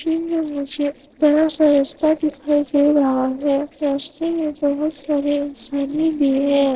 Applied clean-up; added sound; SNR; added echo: neural separator model SepFormer DNS4.